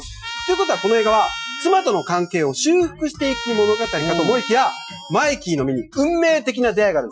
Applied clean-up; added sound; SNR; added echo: classical method Wiener filter.